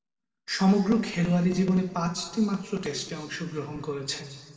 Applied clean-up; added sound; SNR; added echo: none; none; none; reverberation time 1.7 s.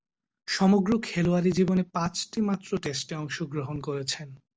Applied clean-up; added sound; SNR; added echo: none; none; none; none.